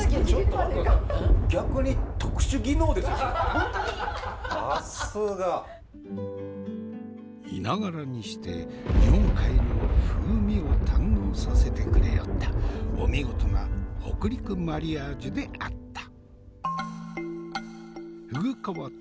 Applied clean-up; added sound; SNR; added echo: none; Thunder; -5 dB; none.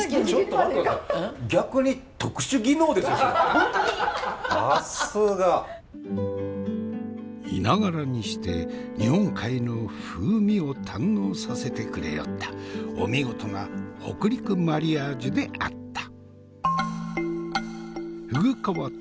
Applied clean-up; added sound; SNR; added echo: none; none; none; none.